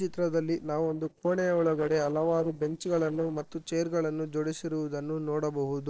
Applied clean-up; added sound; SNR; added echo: neural separator model SepFormer DNS4.